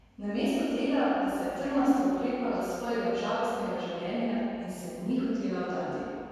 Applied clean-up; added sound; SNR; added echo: none; none; none; reverberation time 2.1 s.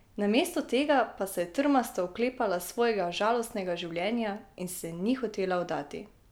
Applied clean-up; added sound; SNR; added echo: none; none; none; none.